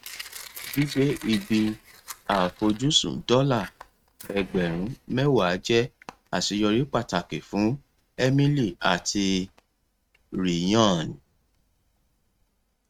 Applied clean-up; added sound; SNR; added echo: neural mask model RNNoise.